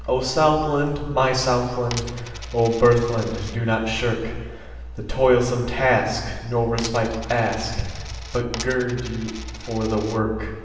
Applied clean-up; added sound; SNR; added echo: none; Coin (dropping); 15 dB; reverberation time 1.3 s.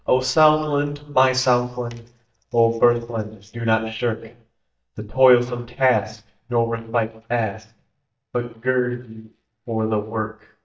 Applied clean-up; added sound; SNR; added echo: neural mask model DeepFilterNet 3.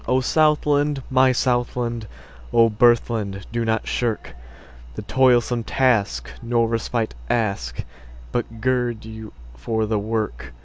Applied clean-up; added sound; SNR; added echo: none; none; none; none.